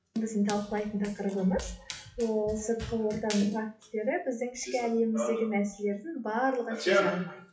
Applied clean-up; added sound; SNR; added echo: classical method WPE with log-MMSE.